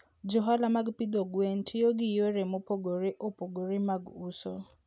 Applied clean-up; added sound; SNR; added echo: none; none; none; none.